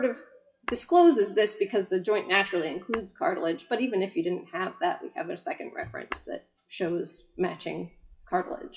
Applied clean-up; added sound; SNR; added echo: classical method WPE with log-MMSE.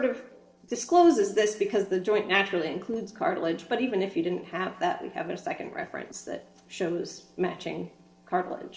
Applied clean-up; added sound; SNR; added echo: neural separator model SepFormer DNS4.